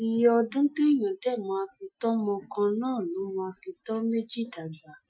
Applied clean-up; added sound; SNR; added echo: classical method Wiener filter.